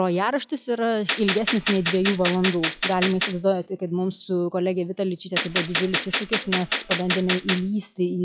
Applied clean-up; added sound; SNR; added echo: classical method log-MMSE.